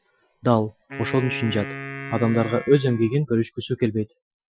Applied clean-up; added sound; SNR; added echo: classical method Wiener filter.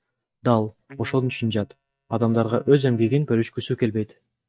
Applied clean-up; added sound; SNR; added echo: neural mask model DeepFilterNet 3.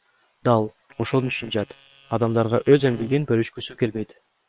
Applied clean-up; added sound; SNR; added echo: neural separator model SepFormer WHAM!.